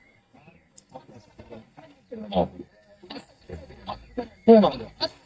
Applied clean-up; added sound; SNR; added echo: neural mask model DeepFilterNet 3.